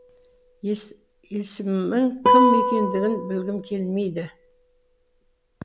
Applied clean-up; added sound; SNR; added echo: none; Guitar; 0 dB; none.